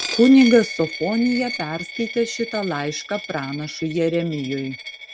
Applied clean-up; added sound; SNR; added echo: none; Coin (dropping); 11 dB; none.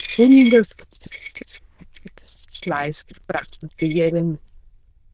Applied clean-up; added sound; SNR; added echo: neural diffusion model UNIVERSE++.